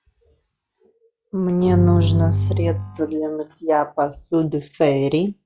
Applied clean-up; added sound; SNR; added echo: classical method log-MMSE.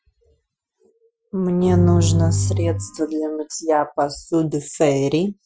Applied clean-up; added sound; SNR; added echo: classical method Wiener filter.